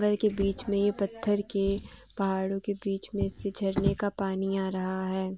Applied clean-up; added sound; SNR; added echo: none; Drawer open or close; 11 dB; none.